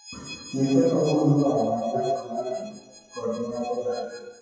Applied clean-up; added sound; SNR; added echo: classical method WPE with log-MMSE.